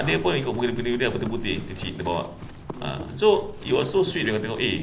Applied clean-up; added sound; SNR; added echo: none; Livestock, farm animals, working animals; 13 dB; none.